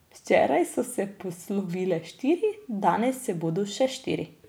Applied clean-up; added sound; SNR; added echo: none; none; none; none.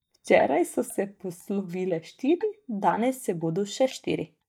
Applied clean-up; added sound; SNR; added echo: neural mask model DeepFilterNet 3.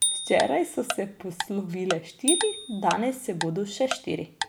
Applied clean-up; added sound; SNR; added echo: none; Bicycle bell + Tick-tock; 4 dB; none.